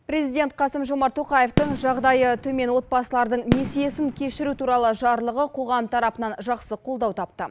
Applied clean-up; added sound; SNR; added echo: none; Fireworks; 8 dB; none.